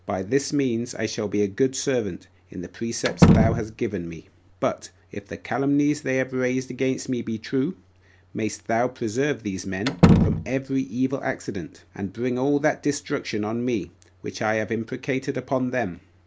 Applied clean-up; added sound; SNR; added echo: none; Slam; -3 dB; none.